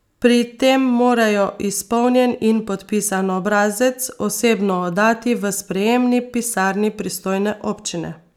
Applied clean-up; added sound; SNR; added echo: none; none; none; none.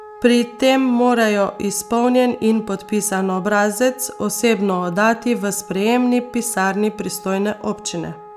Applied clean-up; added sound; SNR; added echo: none; Wind instrument, woodwind instrument; 20 dB; none.